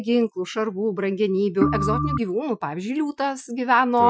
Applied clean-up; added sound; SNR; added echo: classical method Wiener filter.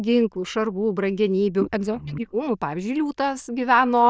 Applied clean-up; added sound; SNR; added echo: neural diffusion model UNIVERSE++.